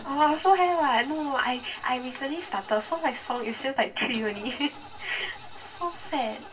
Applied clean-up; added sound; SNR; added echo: none; Engine starting / Car; 18 dB; reverberation time 0.1 s.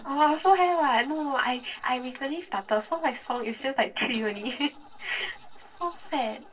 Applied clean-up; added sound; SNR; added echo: neural separator model SepFormer DNS4.